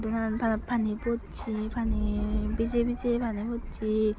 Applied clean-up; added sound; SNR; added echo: none; Thunder; 6 dB; none.